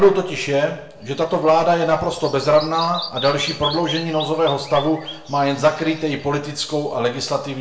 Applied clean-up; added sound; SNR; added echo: none; Bird vocalization, bird call, bird song; 15 dB; reverberation time 0.6 s.